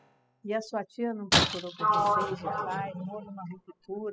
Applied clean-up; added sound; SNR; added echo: classical method spectral subtraction.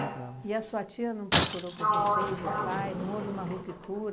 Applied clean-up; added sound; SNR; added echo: none; Shatter + Sliding door; -4 dB; none.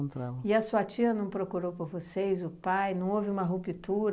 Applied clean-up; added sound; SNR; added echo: none; none; none; none.